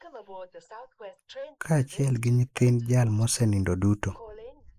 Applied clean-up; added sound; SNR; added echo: neural mask model Resemble Enhance denoiser.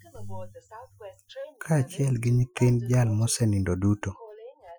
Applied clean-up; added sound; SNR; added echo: classical method Wiener filter.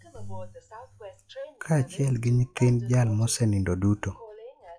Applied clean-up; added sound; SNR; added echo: classical method log-MMSE.